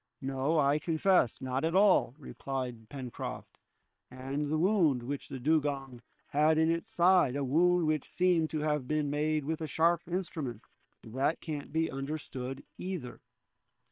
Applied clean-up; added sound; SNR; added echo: neural separator model SepFormer WHAM!.